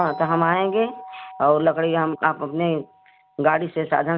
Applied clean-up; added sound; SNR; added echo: none; Doorbell; 18 dB; none.